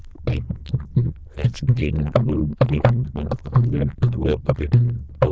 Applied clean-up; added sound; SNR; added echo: neural diffusion model UNIVERSE++.